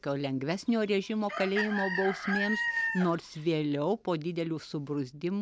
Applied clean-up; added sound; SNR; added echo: none; Chicken, rooster; 5 dB; none.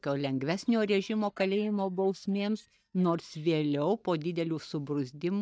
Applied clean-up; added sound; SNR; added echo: neural mask model DeepFilterNet 3.